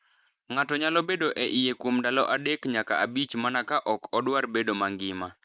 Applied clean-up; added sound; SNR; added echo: neural mask model Resemble Enhance denoiser.